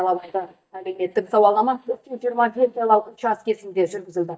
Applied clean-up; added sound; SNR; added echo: neural mask model DeepFilterNet 3.